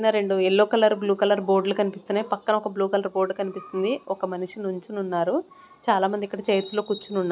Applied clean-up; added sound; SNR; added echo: none; none; none; none.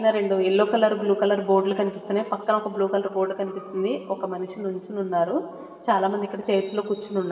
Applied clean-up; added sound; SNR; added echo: none; none; none; reverberation time 2.4 s.